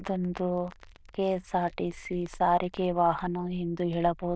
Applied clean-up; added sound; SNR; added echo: neural diffusion model UNIVERSE++.